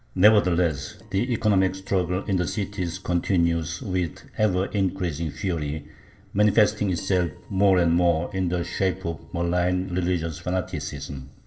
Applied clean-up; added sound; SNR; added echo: neural separator model SepFormer DNS4.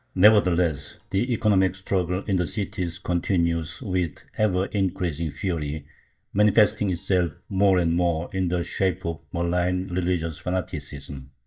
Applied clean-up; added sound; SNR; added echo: neural mask model DeepFilterNet 3.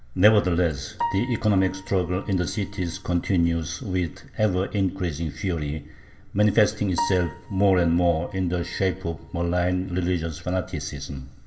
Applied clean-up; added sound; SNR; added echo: none; Piano; 14 dB; reverberation time 1.0 s.